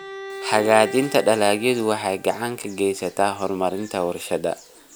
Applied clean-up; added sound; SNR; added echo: none; Bowed string instrument; 16 dB; none.